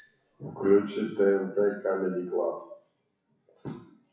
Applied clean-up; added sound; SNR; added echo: classical method WPE with log-MMSE.